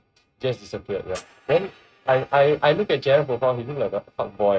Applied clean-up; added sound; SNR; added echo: neural mask model RNNoise.